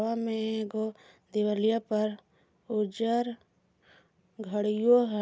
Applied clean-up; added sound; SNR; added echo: none; none; none; none.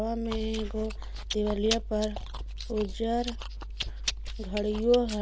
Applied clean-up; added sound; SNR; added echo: none; Chewing, mastication; 5 dB; none.